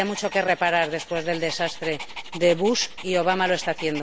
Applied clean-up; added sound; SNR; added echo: none; Dog + Bicycle; 13 dB; none.